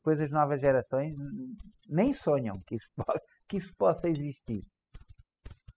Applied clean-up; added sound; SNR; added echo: classical method spectral subtraction.